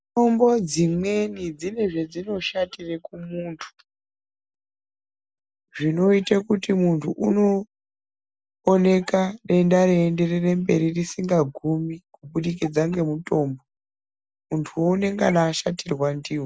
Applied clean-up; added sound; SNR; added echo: none; none; none; none.